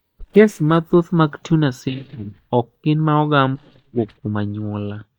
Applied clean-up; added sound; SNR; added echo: neural mask model DeepFilterNet 3.